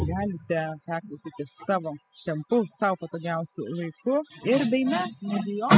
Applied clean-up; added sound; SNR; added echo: classical method spectral subtraction.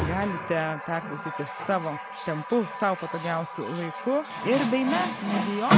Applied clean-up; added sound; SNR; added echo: none; Water tap, faucet; 2 dB; none.